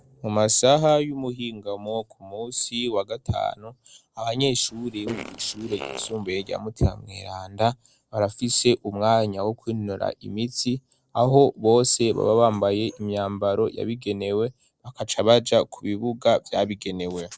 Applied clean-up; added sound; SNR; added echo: neural separator model SepFormer DNS4.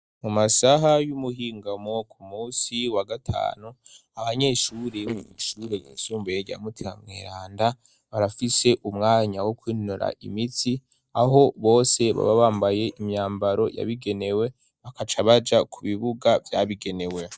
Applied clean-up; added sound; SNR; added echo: neural mask model DeepFilterNet 3.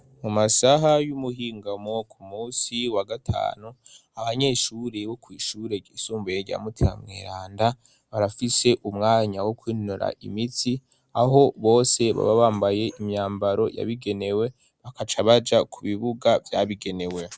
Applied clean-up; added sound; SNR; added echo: none; none; none; none.